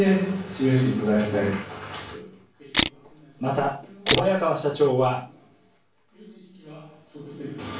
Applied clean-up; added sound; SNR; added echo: none; Camera; 0 dB; reverberation time 0.3 s.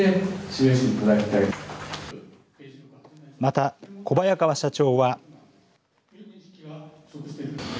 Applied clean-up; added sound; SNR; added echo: none; none; none; none.